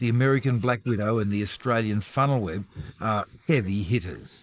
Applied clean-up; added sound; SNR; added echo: neural mask model Resemble Enhance denoiser.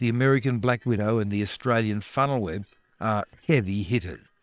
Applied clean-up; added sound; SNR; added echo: neural separator model SepFormer WHAM!.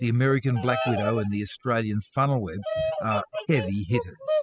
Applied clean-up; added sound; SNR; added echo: classical method spectral subtraction.